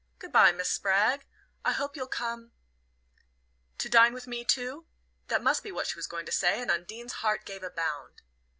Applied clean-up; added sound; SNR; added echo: none; none; none; none.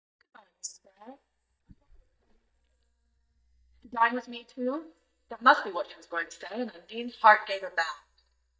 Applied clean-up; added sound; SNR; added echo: neural mask model DeepFilterNet 3.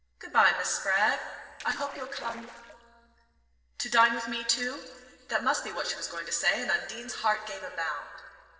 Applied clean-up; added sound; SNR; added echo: neural separator model SepFormer DNS4.